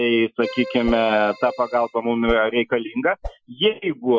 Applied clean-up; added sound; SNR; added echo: classical method Wiener filter.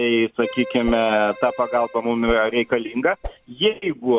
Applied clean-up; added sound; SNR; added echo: none; Whoosh, swoosh, swish + Keyboard (musical); 14 dB; none.